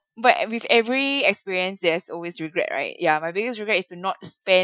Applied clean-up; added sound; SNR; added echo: classical method Wiener filter.